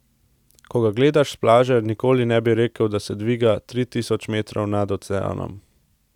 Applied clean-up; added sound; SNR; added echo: none; none; none; none.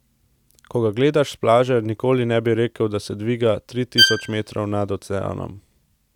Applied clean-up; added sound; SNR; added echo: none; Bowed string instrument; -1 dB; none.